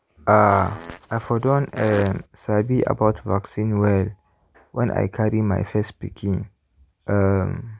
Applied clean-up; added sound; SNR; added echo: none; Fart; 15 dB; none.